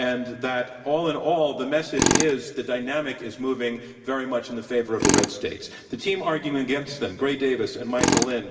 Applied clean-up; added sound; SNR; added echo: none; Tools; 3 dB; reverberation time 2.1 s.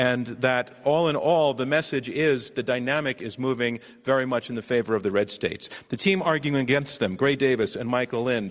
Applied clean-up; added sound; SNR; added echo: none; none; none; none.